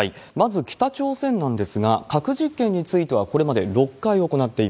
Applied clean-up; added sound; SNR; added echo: none; none; none; none.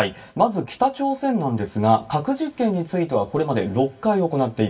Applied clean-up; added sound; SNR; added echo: none; none; none; reverberation time 0.2 s.